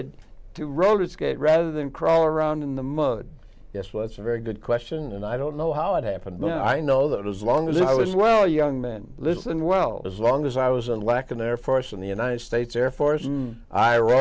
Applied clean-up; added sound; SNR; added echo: none; none; none; none.